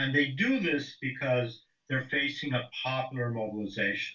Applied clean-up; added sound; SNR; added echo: none; none; none; reverberation time 0.2 s.